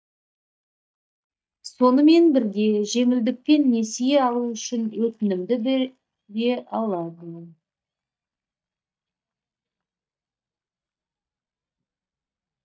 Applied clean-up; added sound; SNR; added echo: neural mask model DeepFilterNet 3.